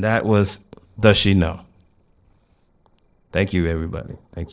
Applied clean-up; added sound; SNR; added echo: neural separator model SepFormer DNS4.